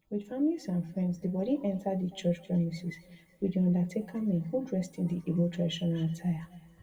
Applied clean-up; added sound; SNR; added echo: none; none; none; reverberation time 2.1 s.